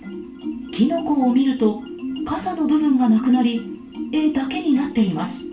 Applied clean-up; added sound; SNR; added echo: none; none; none; reverberation time 0.3 s.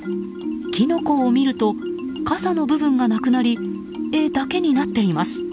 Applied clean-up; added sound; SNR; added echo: none; none; none; none.